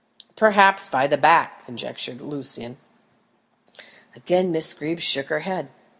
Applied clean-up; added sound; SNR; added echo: none; none; none; none.